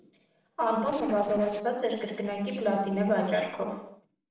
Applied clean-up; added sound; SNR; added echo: neural separator model SepFormer DNS4.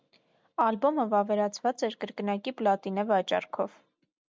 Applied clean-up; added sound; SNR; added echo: none; none; none; none.